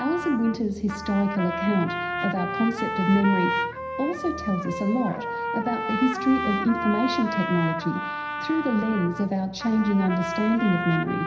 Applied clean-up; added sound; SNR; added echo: none; Trumpet; 5 dB; reverberation time 0.9 s.